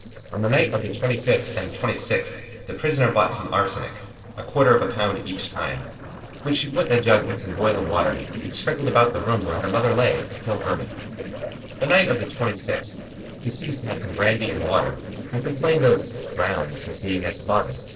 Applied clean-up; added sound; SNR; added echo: neural separator model SepFormer DNS4.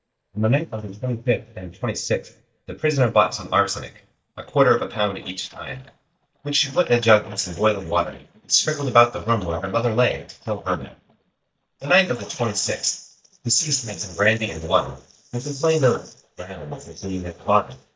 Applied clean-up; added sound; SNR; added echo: neural mask model DeepFilterNet 3.